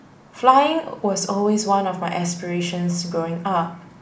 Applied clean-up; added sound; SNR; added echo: none; none; none; none.